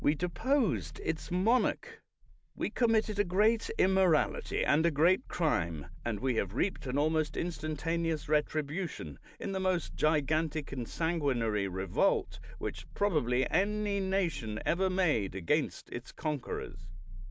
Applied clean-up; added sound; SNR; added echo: none; Growling; 10 dB; none.